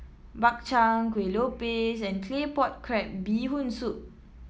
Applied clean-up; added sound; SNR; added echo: none; none; none; none.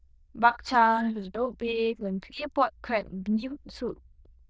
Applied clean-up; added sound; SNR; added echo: neural diffusion model UNIVERSE++.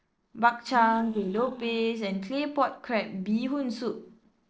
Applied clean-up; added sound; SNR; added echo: neural separator model SepFormer DNS4.